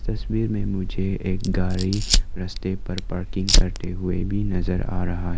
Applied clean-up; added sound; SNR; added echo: none; Fire; -3 dB; none.